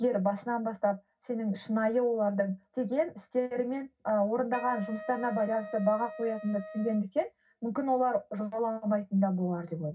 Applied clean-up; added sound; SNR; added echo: none; Wind instrument, woodwind instrument; 14 dB; reverberation time 0.4 s.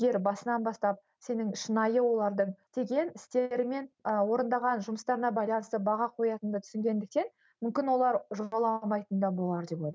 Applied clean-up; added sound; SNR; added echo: none; none; none; none.